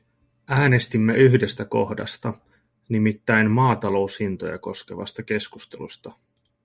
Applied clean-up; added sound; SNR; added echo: none; none; none; none.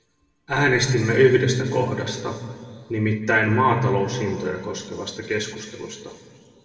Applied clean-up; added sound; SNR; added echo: none; none; none; reverberation time 2.0 s.